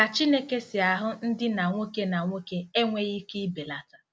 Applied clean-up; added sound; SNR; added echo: none; none; none; none.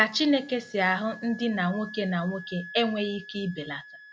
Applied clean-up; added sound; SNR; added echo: none; Wind instrument, woodwind instrument; 17 dB; none.